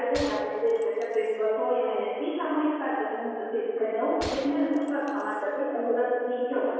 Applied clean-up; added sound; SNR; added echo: none; Gunshot, gunfire; 16 dB; reverberation time 1.9 s.